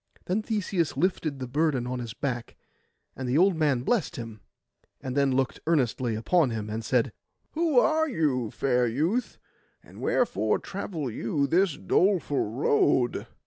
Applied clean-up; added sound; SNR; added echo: none; none; none; none.